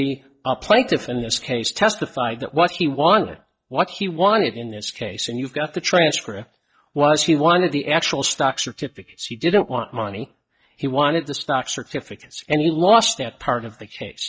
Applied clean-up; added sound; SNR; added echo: neural mask model DeepFilterNet 3.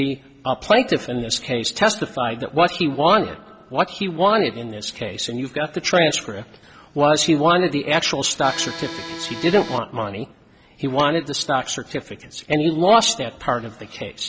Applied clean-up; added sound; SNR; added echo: none; Accordion; 10 dB; none.